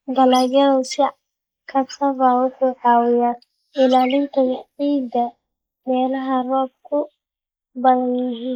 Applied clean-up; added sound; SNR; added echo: neural mask model Resemble Enhance denoiser.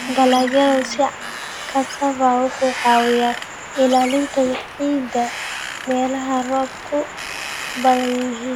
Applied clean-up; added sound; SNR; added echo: none; Wind; 10 dB; none.